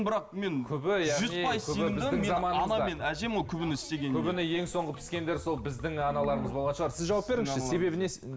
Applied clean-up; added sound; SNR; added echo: none; Liquid; 17 dB; none.